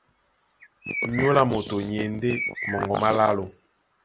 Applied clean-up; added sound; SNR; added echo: none; Bird; 9 dB; none.